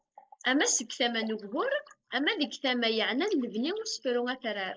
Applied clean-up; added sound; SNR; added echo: neural mask model Resemble Enhance denoiser.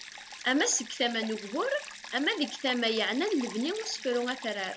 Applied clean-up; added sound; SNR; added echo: none; Stream; 13 dB; none.